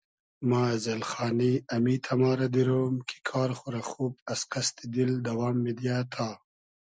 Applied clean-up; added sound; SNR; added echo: none; none; none; none.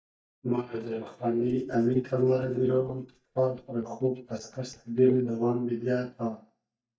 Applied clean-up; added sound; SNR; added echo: neural mask model DeepFilterNet 3.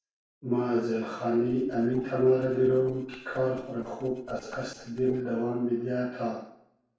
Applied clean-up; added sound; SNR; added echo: neural separator model SepFormer DNS4.